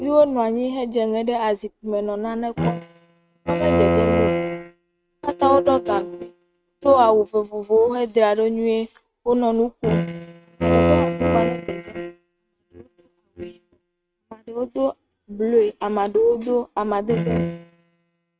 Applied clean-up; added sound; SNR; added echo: neural mask model RNNoise.